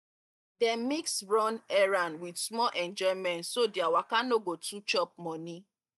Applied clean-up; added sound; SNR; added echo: neural mask model DeepFilterNet 3.